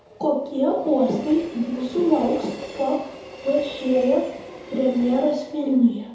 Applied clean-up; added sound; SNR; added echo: none; Train; 16 dB; reverberation time 0.8 s.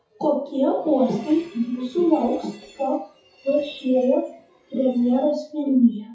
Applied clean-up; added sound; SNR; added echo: classical method WPE with log-MMSE.